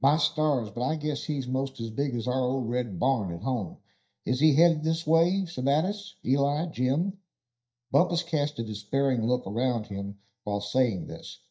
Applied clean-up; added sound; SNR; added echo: neural mask model DeepFilterNet 3.